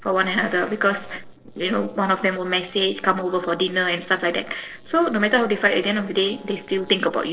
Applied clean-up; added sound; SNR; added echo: neural separator model SepFormer DNS4.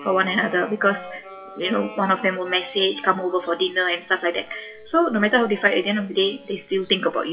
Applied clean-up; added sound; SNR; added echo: classical method WPE with log-MMSE.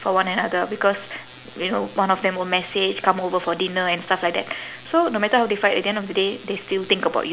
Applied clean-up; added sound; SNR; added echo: none; none; none; none.